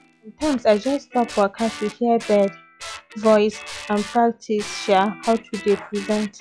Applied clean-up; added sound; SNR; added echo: classical method log-MMSE.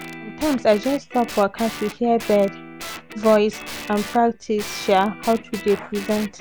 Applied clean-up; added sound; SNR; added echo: none; Guitar; 13 dB; none.